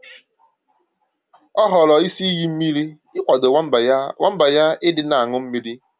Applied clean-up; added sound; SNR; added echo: none; none; none; none.